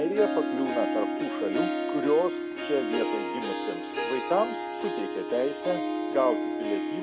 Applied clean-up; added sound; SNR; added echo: none; Harp; 1 dB; none.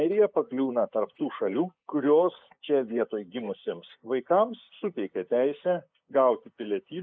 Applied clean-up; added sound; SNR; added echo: neural mask model Resemble Enhance denoiser.